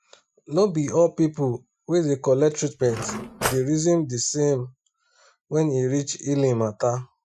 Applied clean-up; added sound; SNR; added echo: classical method Wiener filter.